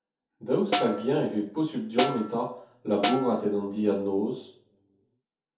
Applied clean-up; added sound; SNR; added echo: none; Snare drum; 5 dB; reverberation time 0.5 s.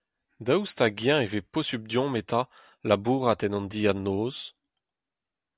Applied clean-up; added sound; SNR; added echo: none; none; none; none.